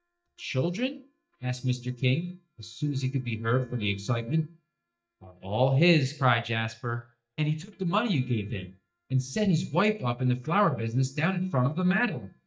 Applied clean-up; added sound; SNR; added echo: neural mask model DeepFilterNet 3.